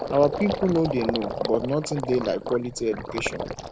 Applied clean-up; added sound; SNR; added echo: none; Gurgling; 6 dB; none.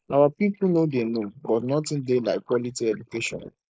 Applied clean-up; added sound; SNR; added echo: neural mask model Resemble Enhance denoiser.